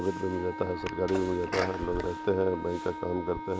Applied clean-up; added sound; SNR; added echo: none; Wind instrument, woodwind instrument + Sneeze; 7 dB; none.